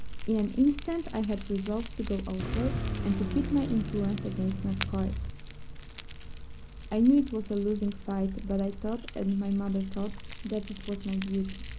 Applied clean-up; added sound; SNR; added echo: none; Fire + Car; 5 dB; none.